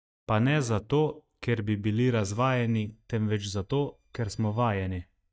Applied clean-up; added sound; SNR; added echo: neural mask model DeepFilterNet 3.